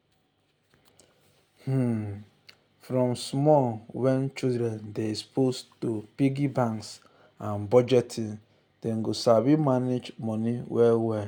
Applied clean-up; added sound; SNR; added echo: none; none; none; none.